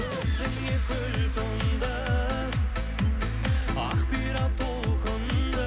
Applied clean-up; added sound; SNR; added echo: none; none; none; none.